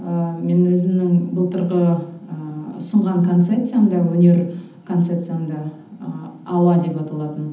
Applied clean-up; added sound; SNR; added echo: none; none; none; reverberation time 0.8 s.